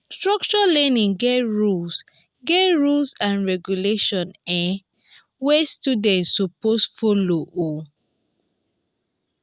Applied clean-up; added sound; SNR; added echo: none; none; none; none.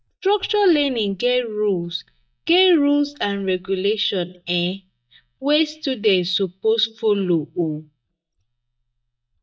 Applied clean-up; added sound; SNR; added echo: neural mask model DeepFilterNet 3.